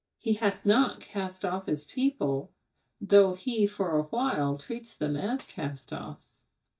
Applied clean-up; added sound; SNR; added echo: neural mask model DeepFilterNet 3.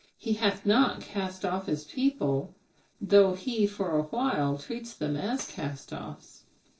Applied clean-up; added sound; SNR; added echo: neural separator model SepFormer DNS4.